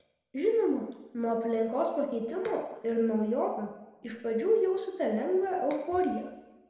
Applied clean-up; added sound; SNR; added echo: none; none; none; reverberation time 1.0 s.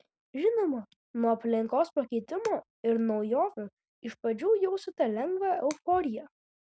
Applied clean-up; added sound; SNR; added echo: none; none; none; none.